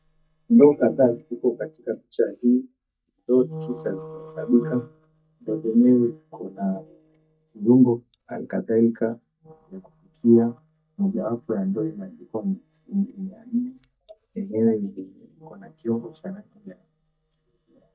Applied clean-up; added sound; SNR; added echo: neural mask model DeepFilterNet 3.